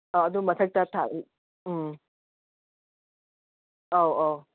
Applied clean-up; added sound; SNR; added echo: none; none; none; none.